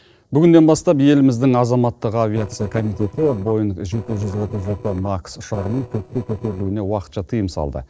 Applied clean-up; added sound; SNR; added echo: neural separator model SepFormer DNS4.